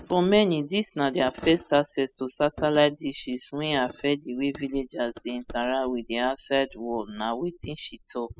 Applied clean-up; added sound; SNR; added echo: classical method spectral subtraction.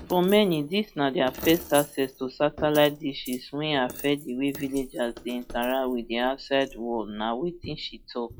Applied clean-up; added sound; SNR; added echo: classical method log-MMSE.